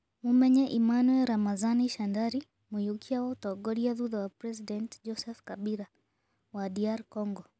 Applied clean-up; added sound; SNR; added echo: none; none; none; none.